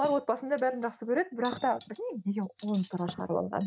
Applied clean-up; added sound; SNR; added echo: none; Cutlery, silverware; 18 dB; none.